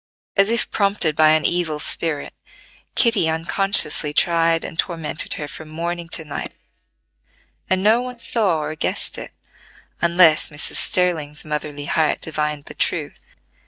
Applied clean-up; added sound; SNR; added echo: neural mask model DeepFilterNet 3.